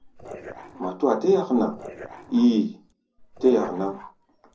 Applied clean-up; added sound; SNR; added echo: neural separator model SepFormer DNS4.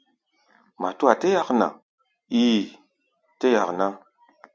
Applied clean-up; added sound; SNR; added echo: none; none; none; none.